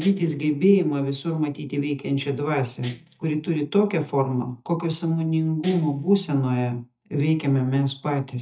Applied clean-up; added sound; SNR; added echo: neural mask model DeepFilterNet 3.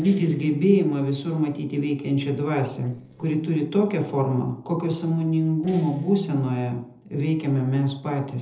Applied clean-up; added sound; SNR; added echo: neural separator model SepFormer DNS4.